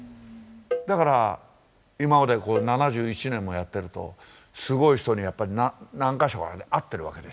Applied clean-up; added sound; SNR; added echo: none; Cowbell; 11 dB; none.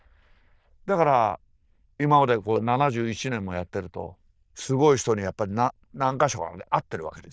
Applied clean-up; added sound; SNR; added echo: neural diffusion model UNIVERSE++.